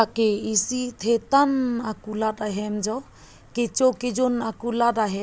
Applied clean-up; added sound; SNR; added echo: none; none; none; none.